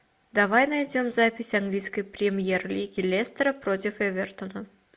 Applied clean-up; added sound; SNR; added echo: none; none; none; none.